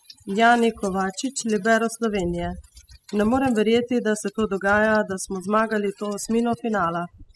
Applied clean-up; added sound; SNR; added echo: classical method spectral subtraction.